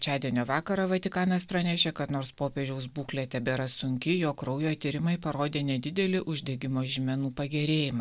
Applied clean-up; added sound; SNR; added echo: none; none; none; none.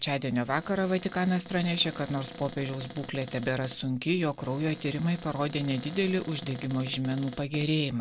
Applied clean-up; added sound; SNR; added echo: none; Cupboard open or close; 16 dB; none.